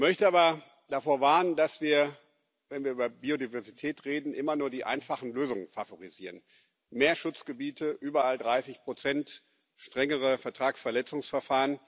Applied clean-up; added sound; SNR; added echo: none; none; none; none.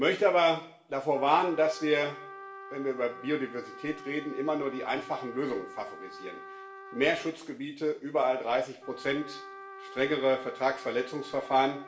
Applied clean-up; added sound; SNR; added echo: none; Trumpet; 16 dB; reverberation time 0.5 s.